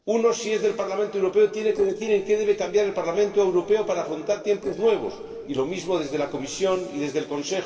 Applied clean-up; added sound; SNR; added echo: neural separator model SepFormer DNS4.